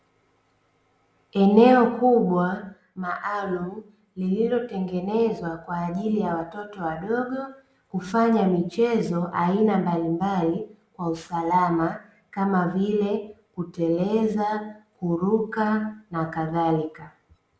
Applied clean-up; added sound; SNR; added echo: none; none; none; none.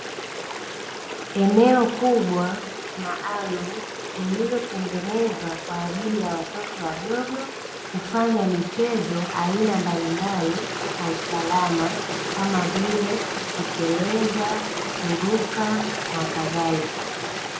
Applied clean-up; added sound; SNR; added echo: none; Stream; 5 dB; none.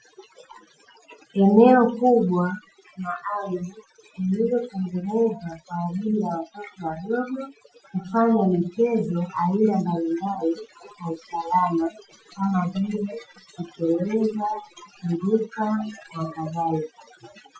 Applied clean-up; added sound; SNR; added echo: classical method Wiener filter.